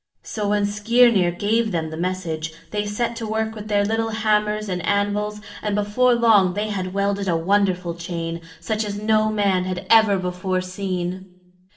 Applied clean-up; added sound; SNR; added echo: none; none; none; reverberation time 0.7 s.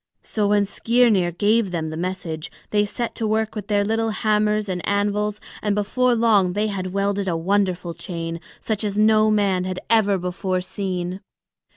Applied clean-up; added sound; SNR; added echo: none; none; none; none.